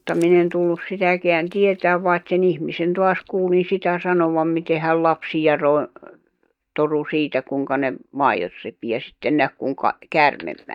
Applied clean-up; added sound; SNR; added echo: neural mask model DeepFilterNet 3.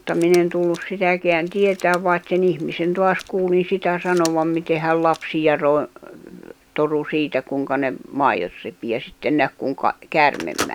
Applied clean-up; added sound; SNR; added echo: none; Telephone; 20 dB; none.